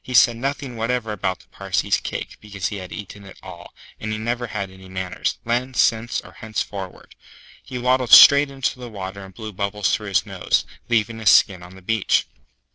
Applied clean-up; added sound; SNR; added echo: none; none; none; none.